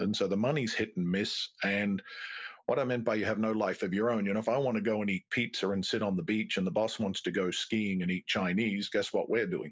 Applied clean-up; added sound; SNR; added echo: none; none; none; none.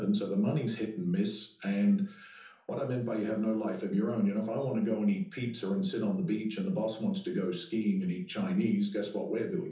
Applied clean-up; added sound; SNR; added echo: none; none; none; reverberation time 0.6 s.